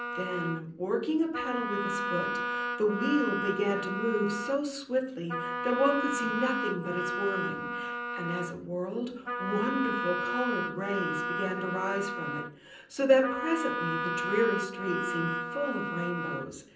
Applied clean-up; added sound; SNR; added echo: none; Wind instrument, woodwind instrument; 3 dB; reverberation time 0.6 s.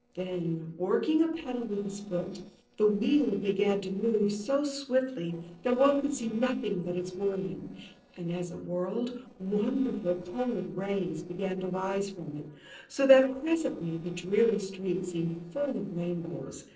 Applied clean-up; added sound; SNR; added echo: neural separator model SepFormer DNS4.